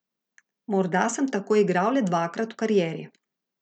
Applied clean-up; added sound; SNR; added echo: none; none; none; none.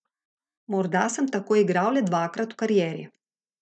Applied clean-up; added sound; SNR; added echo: neural mask model DeepFilterNet 3.